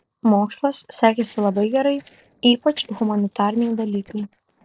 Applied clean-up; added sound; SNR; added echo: neural separator model SepFormer DNS4.